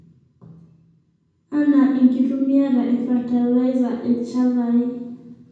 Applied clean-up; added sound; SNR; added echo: none; none; none; reverberation time 1.1 s.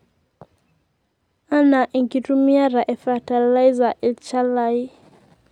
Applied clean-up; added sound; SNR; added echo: none; none; none; none.